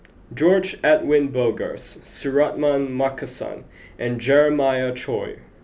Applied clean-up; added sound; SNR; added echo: none; none; none; none.